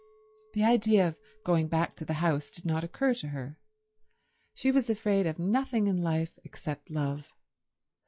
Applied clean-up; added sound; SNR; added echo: classical method log-MMSE.